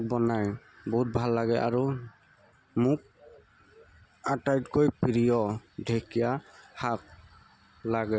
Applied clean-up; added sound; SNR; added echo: none; none; none; none.